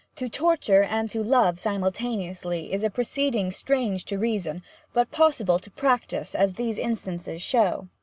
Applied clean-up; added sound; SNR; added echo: none; none; none; none.